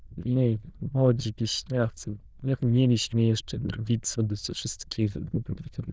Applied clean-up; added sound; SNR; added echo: neural diffusion model UNIVERSE++.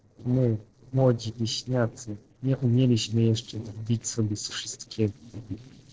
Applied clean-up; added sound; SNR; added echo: neural separator model SepFormer DNS4.